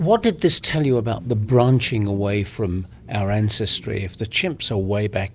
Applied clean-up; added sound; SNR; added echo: none; none; none; none.